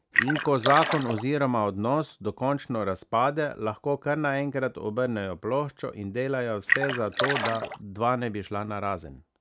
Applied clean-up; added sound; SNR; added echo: none; Splash, splatter; 1 dB; none.